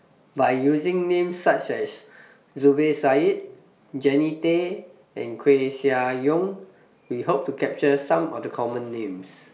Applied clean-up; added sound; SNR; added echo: none; none; none; none.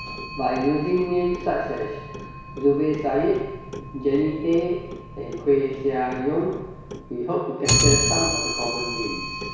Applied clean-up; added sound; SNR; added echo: none; Clock; 4 dB; reverberation time 1.1 s.